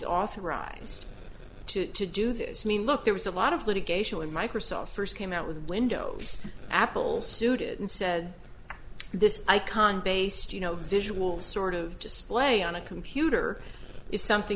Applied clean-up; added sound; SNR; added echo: none; none; none; none.